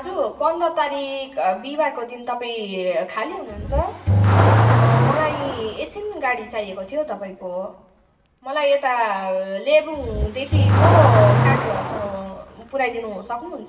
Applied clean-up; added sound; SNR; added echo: none; Accelerating, revving, vroom / Car; -2 dB; reverberation time 0.7 s.